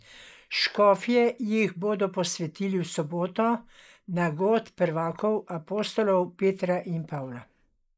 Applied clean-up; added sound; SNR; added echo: neural mask model Resemble Enhance denoiser.